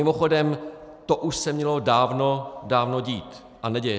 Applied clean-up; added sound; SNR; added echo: none; none; none; none.